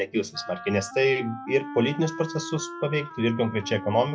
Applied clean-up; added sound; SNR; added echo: classical method log-MMSE.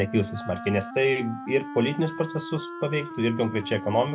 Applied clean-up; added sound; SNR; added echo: none; Wind instrument, woodwind instrument; 11 dB; none.